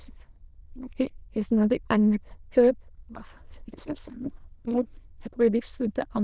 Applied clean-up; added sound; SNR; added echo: neural diffusion model UNIVERSE++.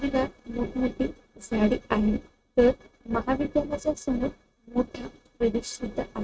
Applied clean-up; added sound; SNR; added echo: neural mask model RNNoise.